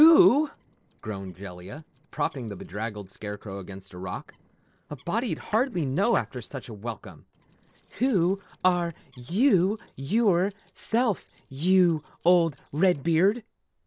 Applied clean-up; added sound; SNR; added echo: neural separator model SepFormer DNS4.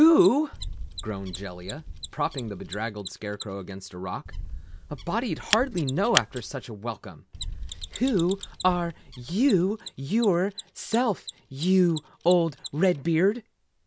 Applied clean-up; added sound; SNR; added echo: none; Mechanisms + Bird; 11 dB; none.